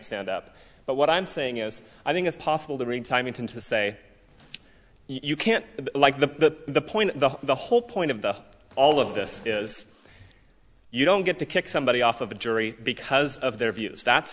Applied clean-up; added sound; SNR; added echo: none; none; none; none.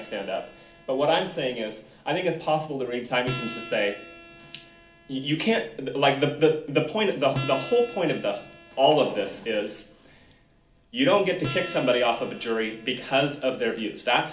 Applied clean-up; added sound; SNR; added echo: none; Acoustic guitar; 16 dB; reverberation time 0.4 s.